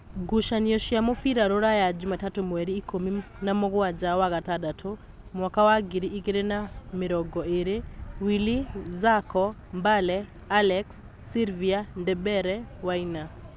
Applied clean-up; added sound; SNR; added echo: none; Chime; 8 dB; none.